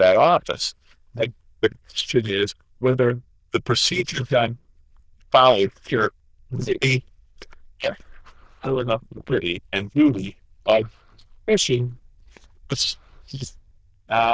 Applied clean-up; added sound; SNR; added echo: neural diffusion model UNIVERSE++.